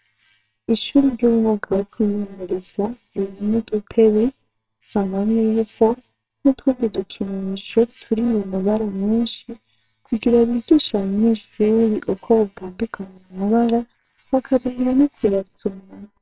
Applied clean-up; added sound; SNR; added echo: neural separator model SepFormer WHAMR!.